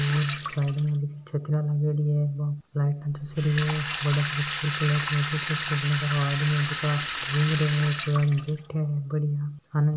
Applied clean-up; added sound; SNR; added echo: none; Sink (filling or washing) / Water tap, faucet; 4 dB; none.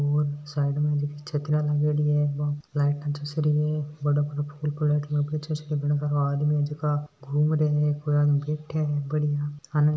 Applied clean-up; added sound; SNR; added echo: none; none; none; none.